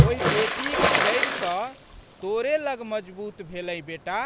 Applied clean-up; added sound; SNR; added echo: none; Water / Splash, splatter; -3 dB; none.